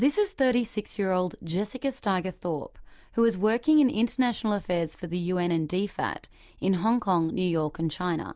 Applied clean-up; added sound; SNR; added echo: none; none; none; none.